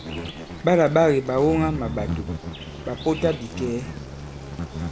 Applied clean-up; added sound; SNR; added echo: none; Insect; 8 dB; none.